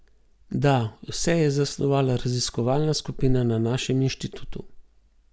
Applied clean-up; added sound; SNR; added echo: none; none; none; none.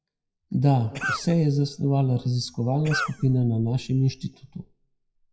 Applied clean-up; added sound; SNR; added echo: classical method WPE with log-MMSE.